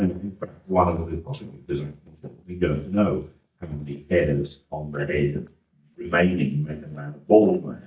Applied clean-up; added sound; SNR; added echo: neural mask model DeepFilterNet 3.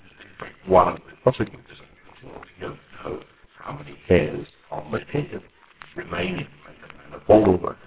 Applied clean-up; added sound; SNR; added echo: neural separator model SepFormer WHAMR!.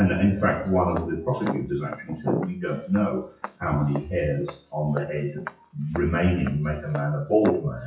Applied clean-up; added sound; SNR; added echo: classical method WPE with log-MMSE.